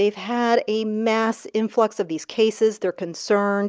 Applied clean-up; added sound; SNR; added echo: none; none; none; none.